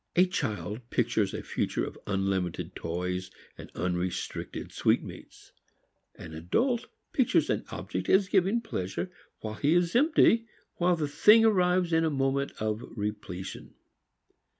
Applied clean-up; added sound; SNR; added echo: none; none; none; none.